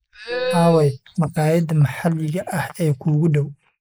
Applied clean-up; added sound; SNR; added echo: neural mask model Resemble Enhance denoiser.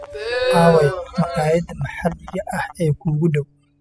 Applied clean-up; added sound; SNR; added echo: classical method spectral subtraction.